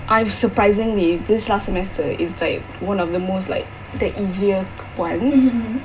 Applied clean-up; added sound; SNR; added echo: none; Animal; 18 dB; reverberation time 0.2 s.